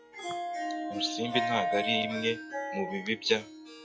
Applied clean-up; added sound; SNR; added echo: classical method log-MMSE.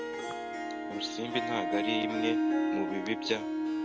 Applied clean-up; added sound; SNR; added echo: none; Harp; -4 dB; none.